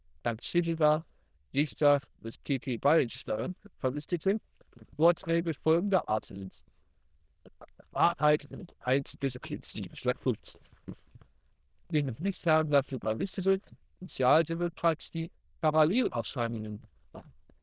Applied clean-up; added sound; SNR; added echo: neural diffusion model UNIVERSE++.